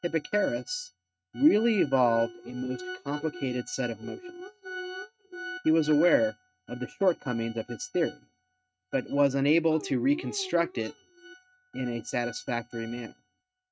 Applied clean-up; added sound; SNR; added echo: neural mask model RNNoise.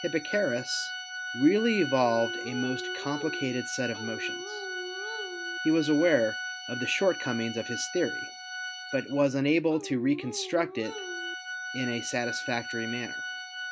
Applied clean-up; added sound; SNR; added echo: none; Organ + Dog; 7 dB; none.